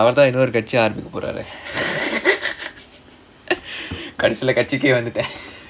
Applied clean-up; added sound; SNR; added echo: none; none; none; none.